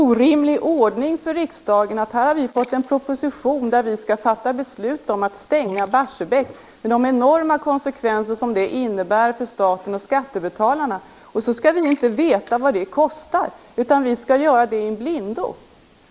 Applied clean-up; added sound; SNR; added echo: neural mask model Resemble Enhance denoiser.